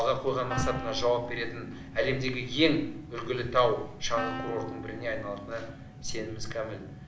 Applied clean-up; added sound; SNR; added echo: none; Wind instrument, woodwind instrument; 12 dB; none.